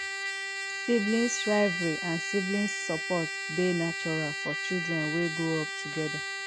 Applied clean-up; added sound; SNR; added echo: none; Trumpet; 3 dB; none.